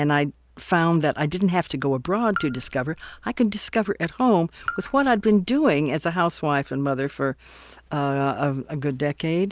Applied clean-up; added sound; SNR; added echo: none; Raindrop / Drip; 15 dB; none.